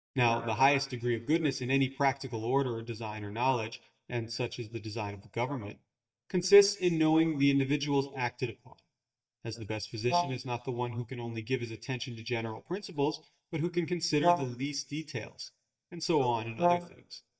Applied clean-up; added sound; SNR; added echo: neural mask model DeepFilterNet 3.